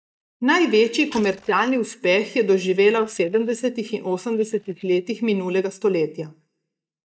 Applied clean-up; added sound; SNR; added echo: neural mask model DeepFilterNet 3.